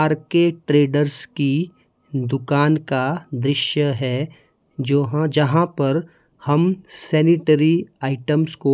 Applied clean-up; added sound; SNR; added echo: none; none; none; none.